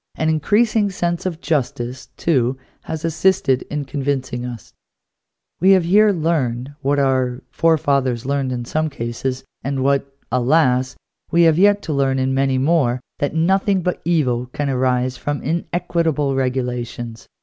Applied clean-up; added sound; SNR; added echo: none; none; none; none.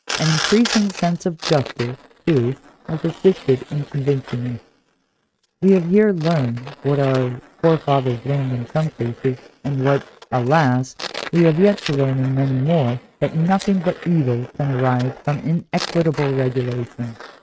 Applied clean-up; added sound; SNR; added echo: neural mask model RNNoise.